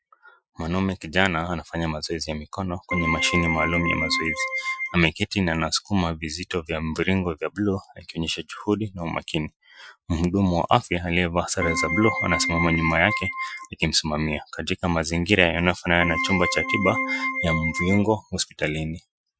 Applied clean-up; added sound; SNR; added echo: classical method Wiener filter.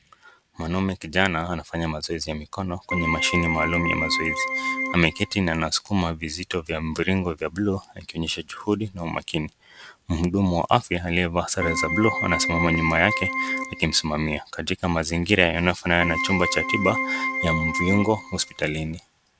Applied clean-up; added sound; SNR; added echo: none; Keyboard (musical); 2 dB; none.